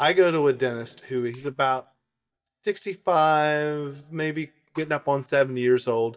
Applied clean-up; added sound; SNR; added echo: neural mask model DeepFilterNet 3.